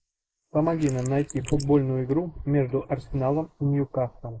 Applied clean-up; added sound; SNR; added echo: neural mask model Resemble Enhance denoiser.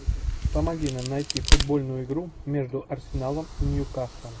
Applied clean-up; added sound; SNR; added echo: none; Crack; -3 dB; none.